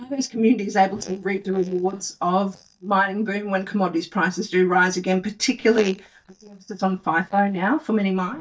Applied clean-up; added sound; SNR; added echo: neural mask model DeepFilterNet 3.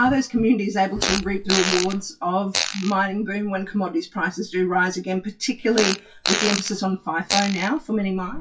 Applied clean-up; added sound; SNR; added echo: classical method WPE with log-MMSE.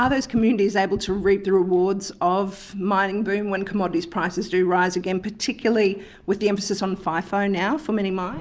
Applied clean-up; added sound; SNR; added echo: none; none; none; none.